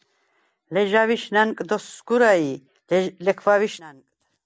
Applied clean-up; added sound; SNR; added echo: none; none; none; none.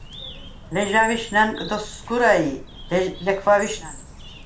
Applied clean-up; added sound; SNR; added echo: none; Bird; 15 dB; reverberation time 0.3 s.